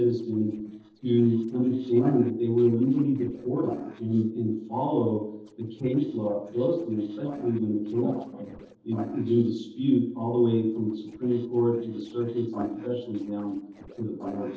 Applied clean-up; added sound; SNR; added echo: neural separator model SepFormer DNS4.